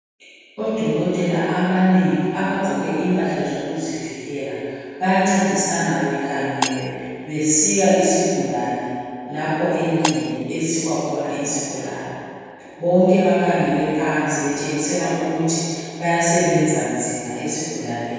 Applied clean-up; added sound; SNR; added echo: none; Shatter; 14 dB; reverberation time 2.2 s.